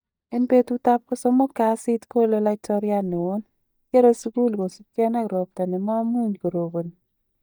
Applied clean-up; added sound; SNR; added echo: neural mask model DeepFilterNet 3.